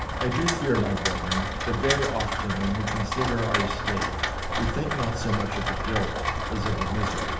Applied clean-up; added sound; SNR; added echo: none; Rain; -1 dB; reverberation time 0.8 s.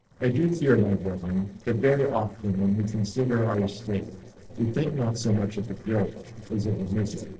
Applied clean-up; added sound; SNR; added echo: neural separator model SepFormer DNS4.